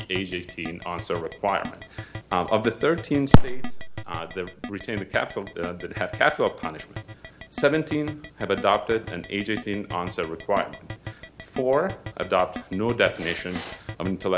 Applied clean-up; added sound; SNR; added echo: none; Keyboard (musical); 13 dB; none.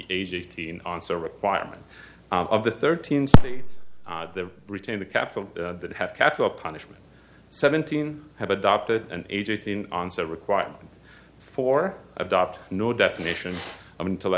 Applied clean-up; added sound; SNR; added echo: none; none; none; none.